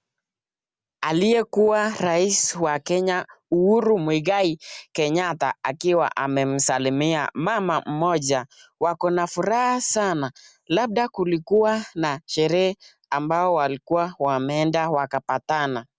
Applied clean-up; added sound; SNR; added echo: none; none; none; none.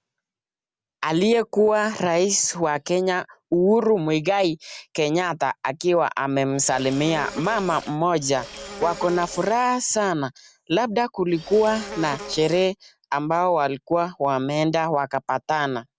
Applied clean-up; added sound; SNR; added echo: none; Insect; 14 dB; none.